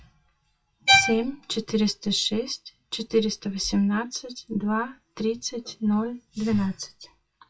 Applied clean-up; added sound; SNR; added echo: classical method WPE with log-MMSE.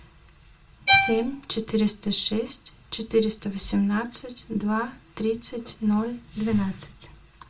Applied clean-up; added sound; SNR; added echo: none; Bowed string instrument; -3 dB; reverberation time 0.2 s.